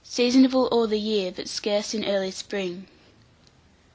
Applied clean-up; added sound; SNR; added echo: none; none; none; none.